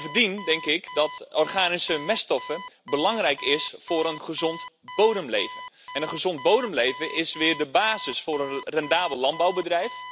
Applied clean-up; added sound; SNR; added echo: none; Alarm; 14 dB; none.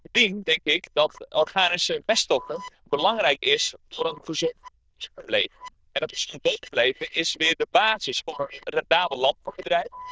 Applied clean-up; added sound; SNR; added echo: neural diffusion model UNIVERSE++.